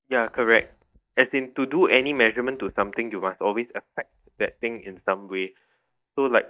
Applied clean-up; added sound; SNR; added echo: neural mask model DeepFilterNet 3.